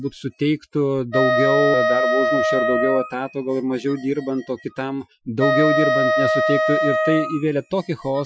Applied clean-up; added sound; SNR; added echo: classical method Wiener filter.